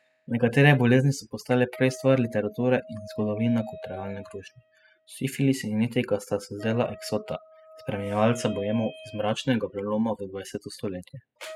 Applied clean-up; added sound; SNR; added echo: classical method spectral subtraction.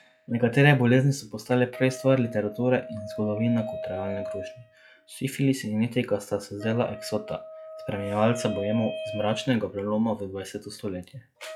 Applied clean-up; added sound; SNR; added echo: classical method log-MMSE.